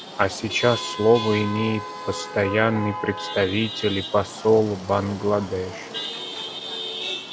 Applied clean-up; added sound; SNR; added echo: none; Chatter / Traffic noise, roadway noise / Vehicle horn, car horn, honking / Engine; 9 dB; none.